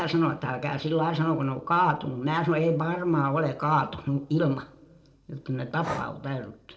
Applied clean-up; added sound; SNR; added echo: neural separator model SepFormer DNS4.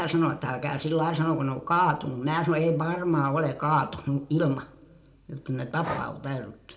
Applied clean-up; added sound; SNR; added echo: none; Breathing; 16 dB; reverberation time 0.5 s.